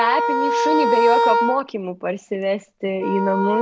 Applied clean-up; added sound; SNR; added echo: none; Wind instrument, woodwind instrument; -1 dB; none.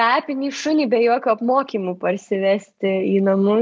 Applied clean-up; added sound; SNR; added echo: none; none; none; none.